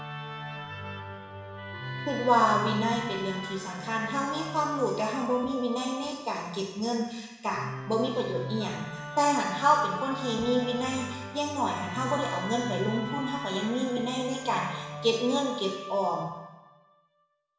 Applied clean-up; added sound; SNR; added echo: none; Musical instrument; 9 dB; reverberation time 1.0 s.